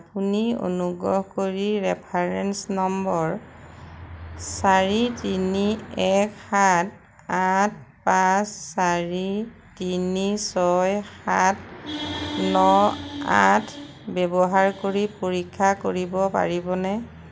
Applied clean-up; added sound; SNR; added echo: none; none; none; none.